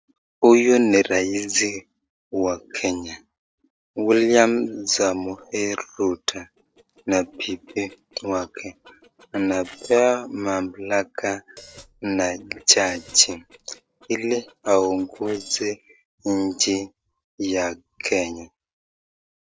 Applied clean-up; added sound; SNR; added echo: neural separator model SepFormer DNS4.